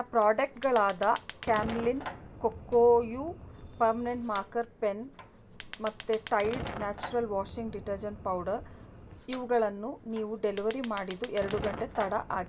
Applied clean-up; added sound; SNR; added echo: none; Fire; 12 dB; none.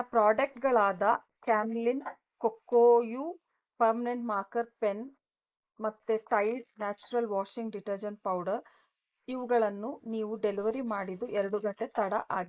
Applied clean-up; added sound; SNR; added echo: neural mask model Resemble Enhance denoiser.